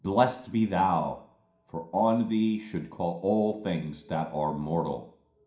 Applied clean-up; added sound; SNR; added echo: none; none; none; reverberation time 0.5 s.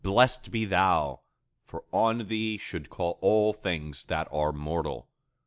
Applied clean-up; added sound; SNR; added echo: none; none; none; none.